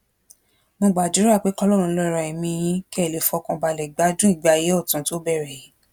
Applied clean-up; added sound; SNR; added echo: none; none; none; none.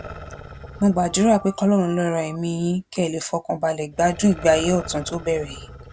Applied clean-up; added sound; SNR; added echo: none; Organ + Growling; 17 dB; none.